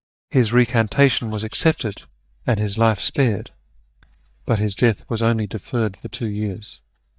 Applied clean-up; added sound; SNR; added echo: neural mask model DeepFilterNet 3.